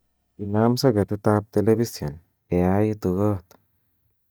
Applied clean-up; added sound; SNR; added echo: neural mask model DeepFilterNet 3.